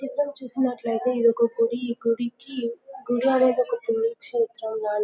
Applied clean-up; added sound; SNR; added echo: none; none; none; none.